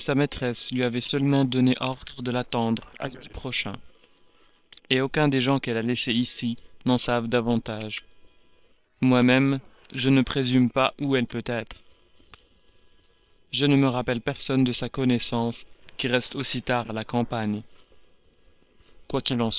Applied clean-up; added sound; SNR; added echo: neural separator model SepFormer WHAM!.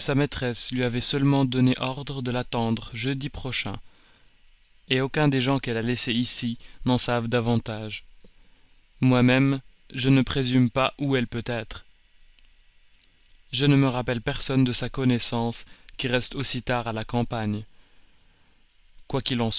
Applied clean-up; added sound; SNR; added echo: none; none; none; none.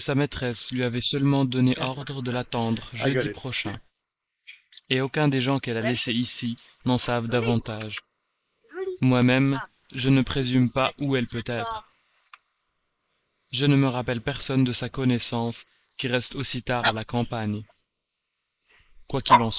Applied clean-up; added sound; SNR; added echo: neural mask model Resemble Enhance denoiser.